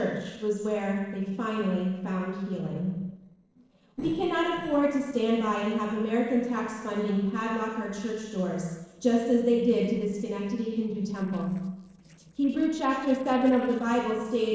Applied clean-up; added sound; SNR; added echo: neural separator model SepFormer DNS4.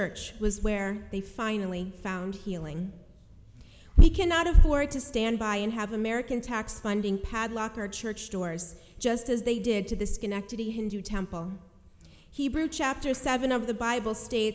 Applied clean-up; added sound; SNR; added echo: none; none; none; none.